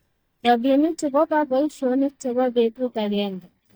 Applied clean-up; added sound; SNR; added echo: neural mask model DeepFilterNet 3.